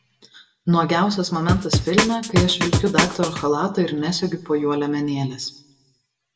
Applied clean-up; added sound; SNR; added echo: none; Drum; -1 dB; reverberation time 0.5 s.